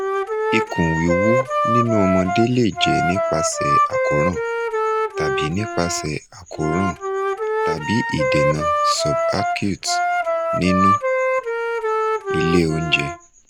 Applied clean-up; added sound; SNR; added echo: none; Wind instrument, woodwind instrument; -2 dB; none.